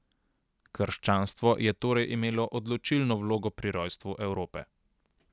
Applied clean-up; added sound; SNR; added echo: none; none; none; none.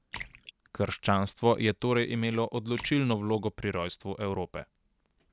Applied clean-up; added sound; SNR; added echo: none; Splash, splatter; 19 dB; none.